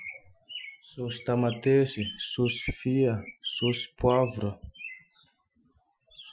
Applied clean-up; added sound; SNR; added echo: classical method Wiener filter.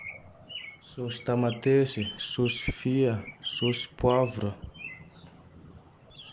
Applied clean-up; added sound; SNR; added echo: none; Bird; 14 dB; none.